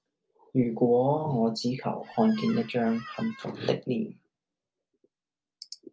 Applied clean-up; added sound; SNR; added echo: none; Squeak; 17 dB; none.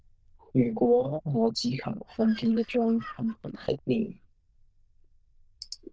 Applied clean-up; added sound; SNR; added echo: neural diffusion model UNIVERSE++.